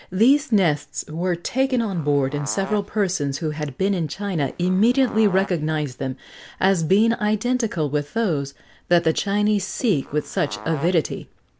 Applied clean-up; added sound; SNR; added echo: none; Fart; 17 dB; none.